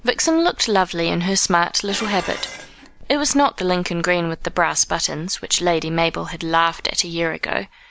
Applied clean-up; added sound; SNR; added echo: none; Dishes, pots, and pans; 17 dB; none.